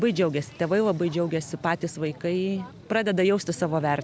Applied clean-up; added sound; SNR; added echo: none; none; none; none.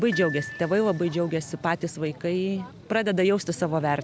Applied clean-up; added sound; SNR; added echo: none; Glockenspiel; 16 dB; none.